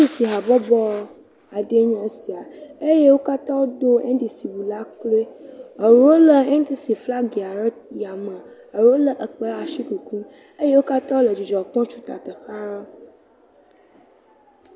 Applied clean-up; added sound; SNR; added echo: none; none; none; none.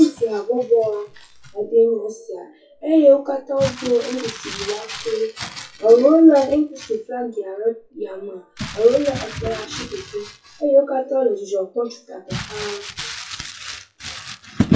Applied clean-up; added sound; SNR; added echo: classical method WPE with log-MMSE.